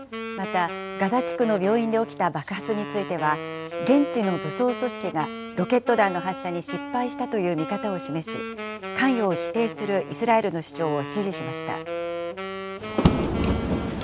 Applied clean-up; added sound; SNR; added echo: none; Wind instrument, woodwind instrument; 8 dB; none.